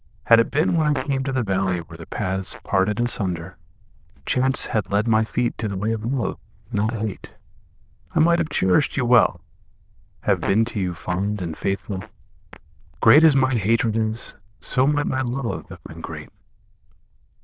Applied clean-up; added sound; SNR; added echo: neural diffusion model UNIVERSE++.